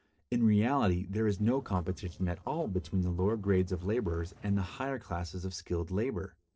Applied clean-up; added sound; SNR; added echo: neural separator model SepFormer DNS4.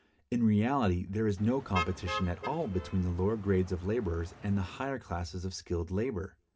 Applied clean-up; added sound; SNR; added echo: none; Motor vehicle (road); 11 dB; reverberation time 0.3 s.